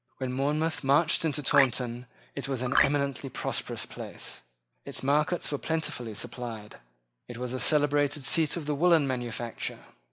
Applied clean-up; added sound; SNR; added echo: neural mask model Resemble Enhance denoiser.